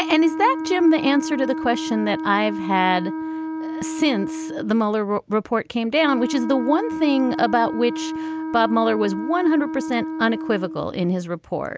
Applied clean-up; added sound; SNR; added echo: none; Wind instrument, woodwind instrument; 7 dB; none.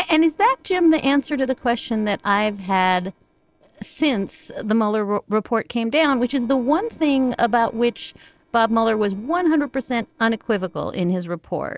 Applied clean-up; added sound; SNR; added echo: neural separator model SepFormer DNS4.